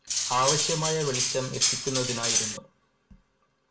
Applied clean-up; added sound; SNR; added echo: none; Cutlery, silverware; -3 dB; reverberation time 0.2 s.